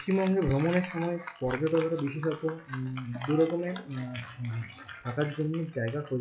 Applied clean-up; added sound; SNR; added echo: classical method log-MMSE.